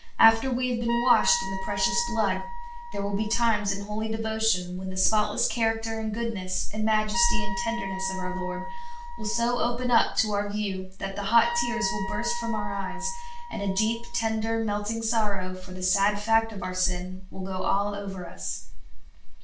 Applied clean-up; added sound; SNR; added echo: none; Wind instrument, woodwind instrument; 11 dB; reverberation time 0.3 s.